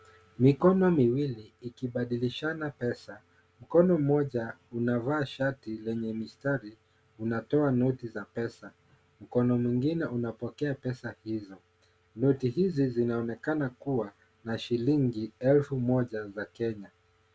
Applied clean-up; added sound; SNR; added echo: none; none; none; none.